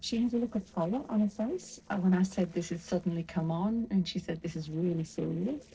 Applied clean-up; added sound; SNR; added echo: neural separator model SepFormer DNS4.